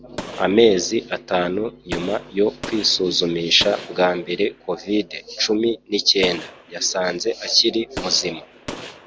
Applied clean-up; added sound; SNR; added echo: none; Gunshot, gunfire; 16 dB; none.